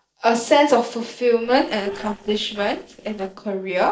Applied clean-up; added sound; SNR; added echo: neural separator model SepFormer DNS4.